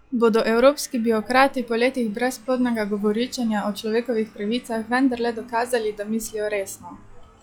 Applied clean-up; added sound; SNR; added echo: classical method log-MMSE.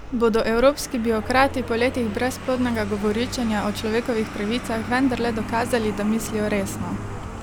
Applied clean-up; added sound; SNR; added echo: none; Vehicle; 9 dB; none.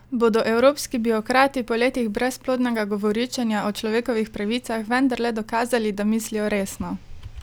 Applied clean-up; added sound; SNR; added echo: none; none; none; none.